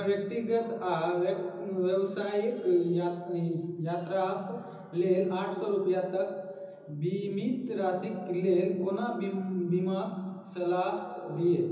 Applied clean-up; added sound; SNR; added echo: none; none; none; reverberation time 0.6 s.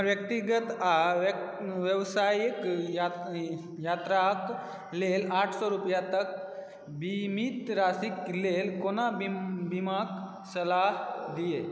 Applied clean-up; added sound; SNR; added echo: none; none; none; none.